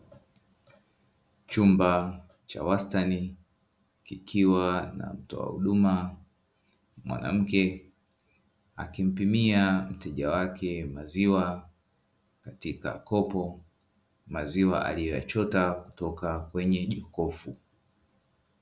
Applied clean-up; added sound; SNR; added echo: none; none; none; none.